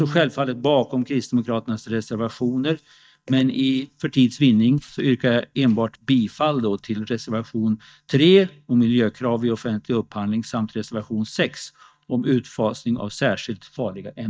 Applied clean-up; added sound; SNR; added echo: neural mask model DeepFilterNet 3.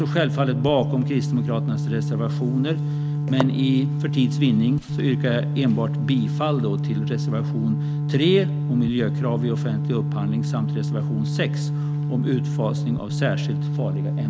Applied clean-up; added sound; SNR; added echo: none; Organ; -1 dB; none.